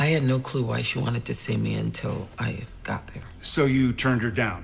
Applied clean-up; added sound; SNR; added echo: none; none; none; none.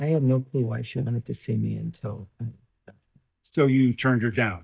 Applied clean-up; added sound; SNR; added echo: neural mask model DeepFilterNet 3.